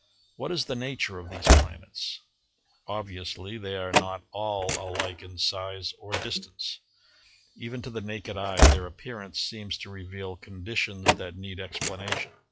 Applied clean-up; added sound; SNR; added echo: classical method log-MMSE.